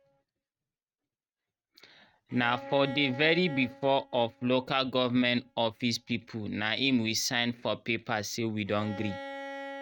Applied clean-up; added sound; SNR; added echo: neural mask model RNNoise.